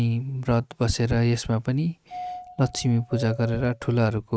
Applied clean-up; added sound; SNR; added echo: neural mask model RNNoise.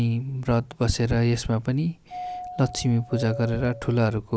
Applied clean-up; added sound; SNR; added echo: none; Doorbell; 12 dB; none.